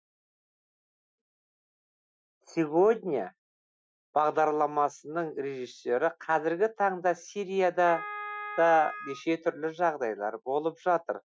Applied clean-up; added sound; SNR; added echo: classical method Wiener filter.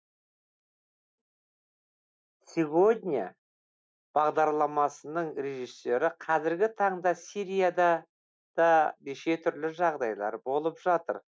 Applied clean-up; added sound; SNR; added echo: none; none; none; none.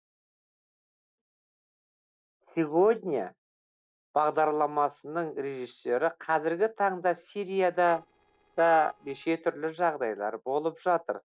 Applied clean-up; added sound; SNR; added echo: neural separator model SepFormer DNS4.